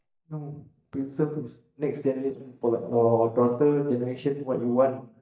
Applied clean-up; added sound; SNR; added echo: neural mask model DeepFilterNet 3.